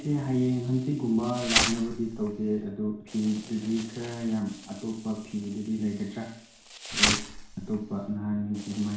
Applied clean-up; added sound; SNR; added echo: none; Insect; 5 dB; reverberation time 0.6 s.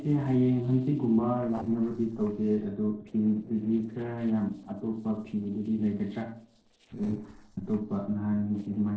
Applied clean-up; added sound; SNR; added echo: neural separator model SepFormer DNS4.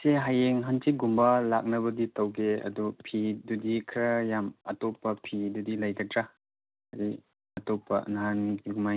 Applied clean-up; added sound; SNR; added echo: none; none; none; none.